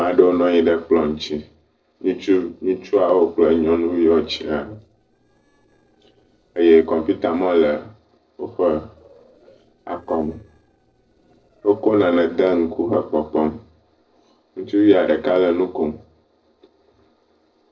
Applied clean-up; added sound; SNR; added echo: neural separator model SepFormer DNS4.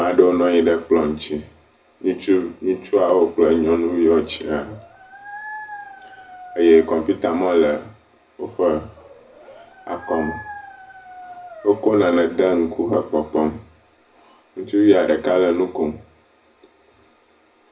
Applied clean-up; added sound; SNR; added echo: none; Dog; 18 dB; reverberation time 0.4 s.